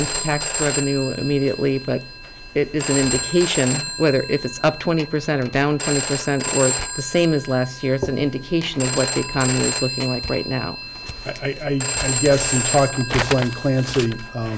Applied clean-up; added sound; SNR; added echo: none; Telephone; 6 dB; none.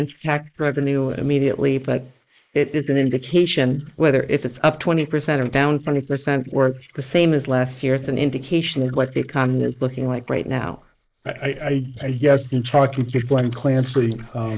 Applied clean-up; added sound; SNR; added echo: neural mask model Resemble Enhance denoiser.